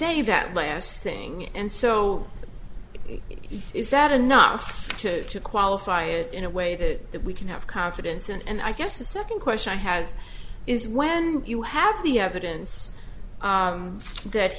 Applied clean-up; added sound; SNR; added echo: none; none; none; none.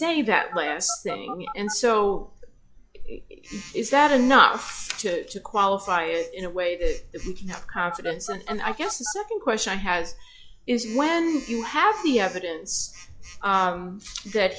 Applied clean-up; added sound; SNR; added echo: classical method log-MMSE.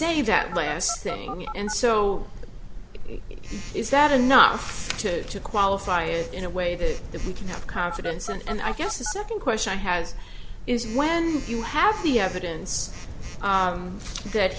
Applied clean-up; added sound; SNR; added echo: none; Telephone; 15 dB; none.